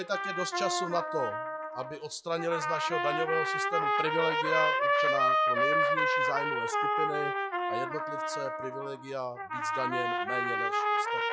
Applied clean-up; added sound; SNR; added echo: classical method log-MMSE.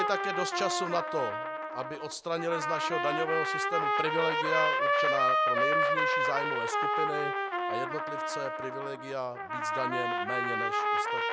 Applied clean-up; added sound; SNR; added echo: none; Trumpet; -5 dB; none.